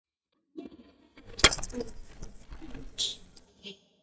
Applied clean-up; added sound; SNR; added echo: neural mask model DeepFilterNet 3.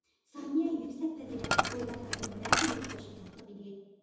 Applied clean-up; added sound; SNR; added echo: none; Coin (dropping); -4 dB; reverberation time 1.1 s.